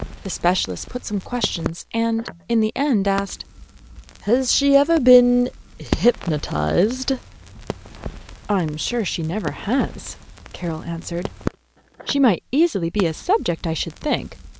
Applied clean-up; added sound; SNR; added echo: none; Crackle; 13 dB; none.